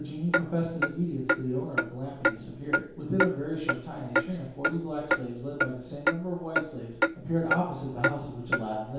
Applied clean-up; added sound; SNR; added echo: none; Clock; -1 dB; reverberation time 0.8 s.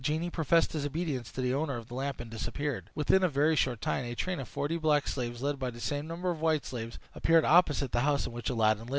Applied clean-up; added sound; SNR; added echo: none; none; none; none.